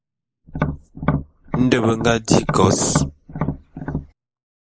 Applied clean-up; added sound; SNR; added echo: neural mask model Resemble Enhance denoiser.